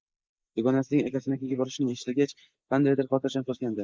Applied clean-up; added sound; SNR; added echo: neural mask model Resemble Enhance denoiser.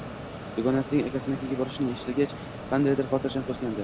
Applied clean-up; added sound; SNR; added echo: none; Mechanisms; 10 dB; none.